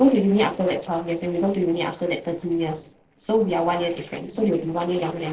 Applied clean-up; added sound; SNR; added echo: neural separator model SepFormer DNS4.